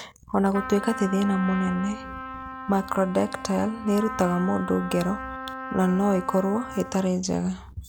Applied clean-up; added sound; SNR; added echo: none; Trumpet; 11 dB; none.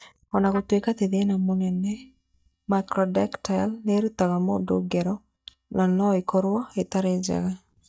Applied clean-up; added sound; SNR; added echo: neural mask model DeepFilterNet 3.